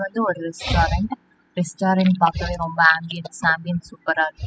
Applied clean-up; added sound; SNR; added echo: classical method spectral subtraction.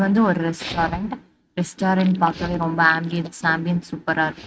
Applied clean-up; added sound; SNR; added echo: neural mask model RNNoise.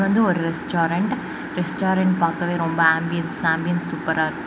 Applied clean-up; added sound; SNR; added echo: none; none; none; none.